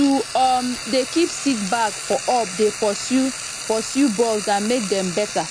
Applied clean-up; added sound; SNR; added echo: none; Frying (food); 9 dB; none.